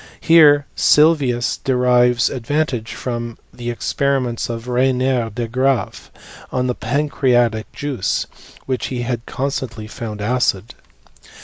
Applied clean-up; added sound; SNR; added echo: none; none; none; none.